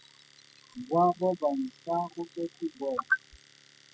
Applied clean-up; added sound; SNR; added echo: classical method spectral subtraction.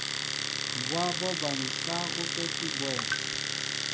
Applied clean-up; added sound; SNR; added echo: none; Domestic sounds, home sounds; -4 dB; none.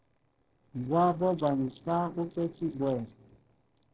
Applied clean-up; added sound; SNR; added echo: neural separator model SepFormer DNS4.